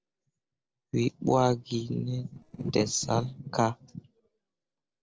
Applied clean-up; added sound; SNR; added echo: neural separator model SepFormer DNS4.